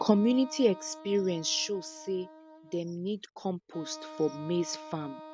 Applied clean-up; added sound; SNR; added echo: none; Wind instrument, woodwind instrument; 16 dB; none.